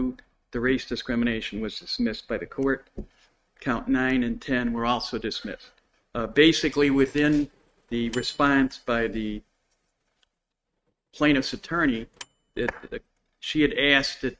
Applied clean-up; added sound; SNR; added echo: neural mask model RNNoise.